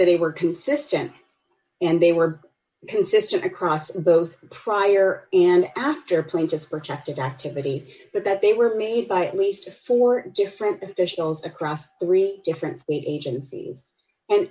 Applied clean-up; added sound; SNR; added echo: none; none; none; none.